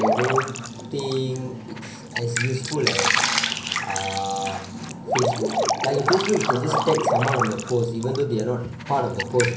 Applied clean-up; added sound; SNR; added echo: none; Drip; 1 dB; reverberation time 0.6 s.